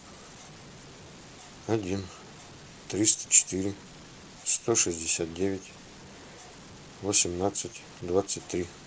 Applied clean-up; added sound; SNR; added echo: none; none; none; none.